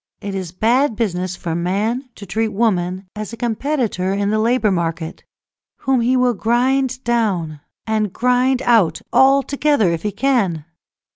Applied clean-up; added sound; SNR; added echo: none; none; none; none.